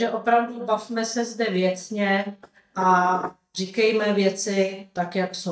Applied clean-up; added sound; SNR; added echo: neural mask model DeepFilterNet 3.